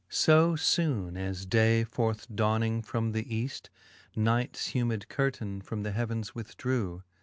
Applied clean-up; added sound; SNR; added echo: none; none; none; none.